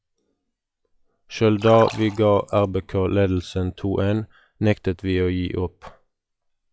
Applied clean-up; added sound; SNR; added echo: classical method log-MMSE.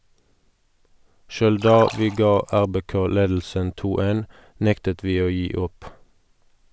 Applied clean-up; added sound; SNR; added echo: none; Splash, splatter; 13 dB; none.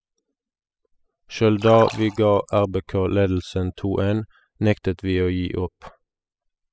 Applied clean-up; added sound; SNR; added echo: classical method spectral subtraction.